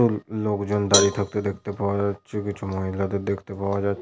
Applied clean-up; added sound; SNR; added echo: none; Cowbell; 5 dB; none.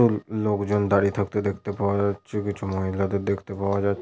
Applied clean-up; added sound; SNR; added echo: none; none; none; none.